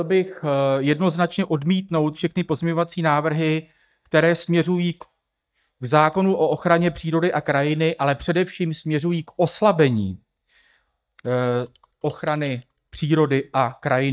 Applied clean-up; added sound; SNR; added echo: neural mask model DeepFilterNet 3.